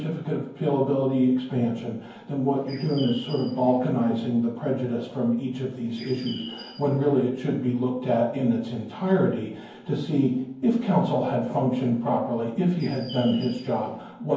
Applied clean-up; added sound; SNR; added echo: none; Bird; 18 dB; reverberation time 0.9 s.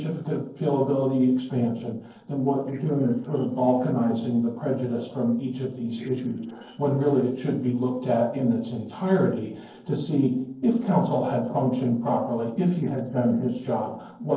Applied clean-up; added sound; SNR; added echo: neural separator model SepFormer DNS4.